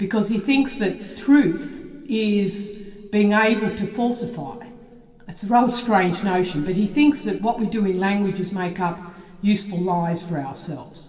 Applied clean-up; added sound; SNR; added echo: none; none; none; reverberation time 2.5 s.